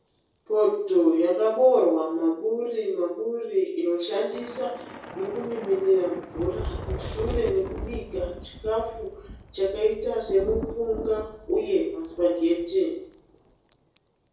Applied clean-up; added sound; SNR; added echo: none; Thunder / Rain; 13 dB; reverberation time 0.6 s.